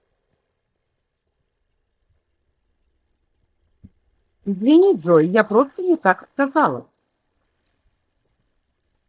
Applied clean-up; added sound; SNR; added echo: neural mask model DeepFilterNet 3.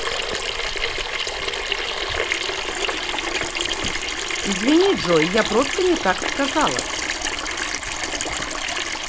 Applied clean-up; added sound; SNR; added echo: none; Sink (filling or washing) / Water tap, faucet; 0 dB; none.